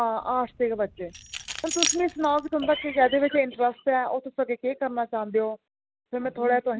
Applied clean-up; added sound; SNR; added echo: none; Keys jangling; 8 dB; none.